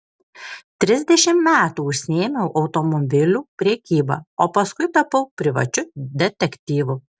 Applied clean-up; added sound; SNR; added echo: none; none; none; none.